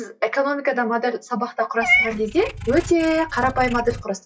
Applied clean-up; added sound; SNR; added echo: classical method WPE with log-MMSE.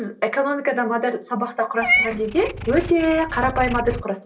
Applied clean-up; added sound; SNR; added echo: none; Meow / Purr; 6 dB; reverberation time 0.2 s.